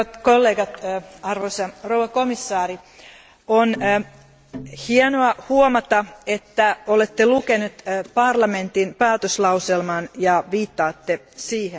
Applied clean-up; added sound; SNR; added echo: none; none; none; none.